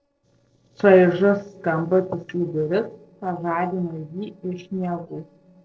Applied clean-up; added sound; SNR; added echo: neural separator model SepFormer DNS4.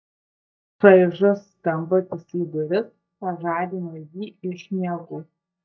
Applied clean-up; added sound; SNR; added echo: neural mask model DeepFilterNet 3.